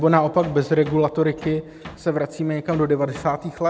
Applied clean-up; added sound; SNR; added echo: none; Bass drum; 20 dB; none.